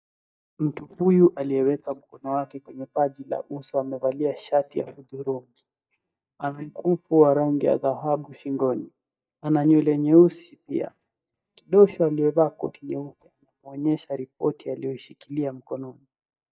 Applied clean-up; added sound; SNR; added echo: neural mask model DeepFilterNet 3.